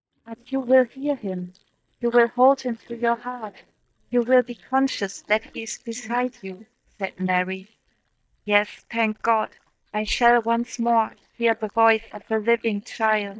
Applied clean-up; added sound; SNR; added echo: neural mask model DeepFilterNet 3.